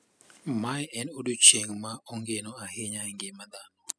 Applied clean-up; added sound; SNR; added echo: classical method spectral subtraction.